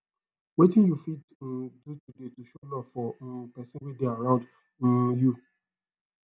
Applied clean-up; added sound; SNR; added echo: none; none; none; none.